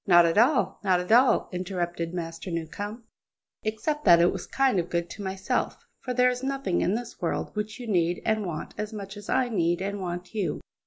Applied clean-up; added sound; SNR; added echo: none; none; none; none.